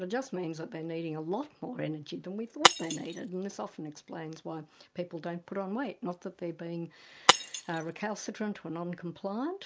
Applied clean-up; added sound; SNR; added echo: none; Shatter; -4 dB; none.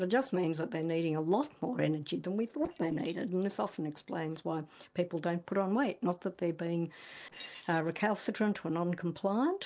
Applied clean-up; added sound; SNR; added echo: neural separator model SepFormer DNS4.